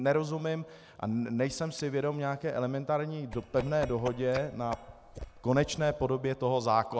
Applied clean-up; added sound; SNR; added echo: neural mask model Resemble Enhance denoiser.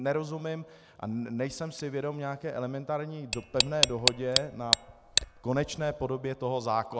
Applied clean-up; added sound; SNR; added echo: none; Tick; -3 dB; none.